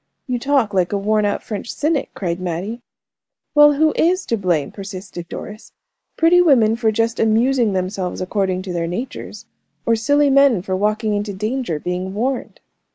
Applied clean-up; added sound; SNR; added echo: neural mask model Resemble Enhance denoiser.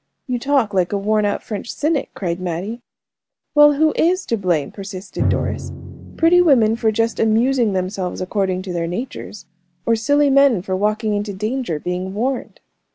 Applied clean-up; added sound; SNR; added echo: none; Drum; 13 dB; none.